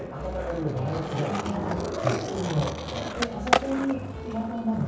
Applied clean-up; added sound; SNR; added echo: none; Skateboard; 2 dB; reverberation time 0.6 s.